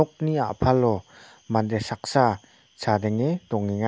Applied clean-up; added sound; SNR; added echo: none; none; none; none.